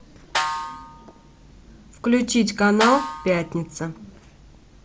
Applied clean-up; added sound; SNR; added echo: none; Snare drum; 7 dB; none.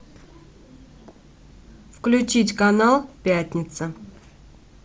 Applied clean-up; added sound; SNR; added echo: none; none; none; none.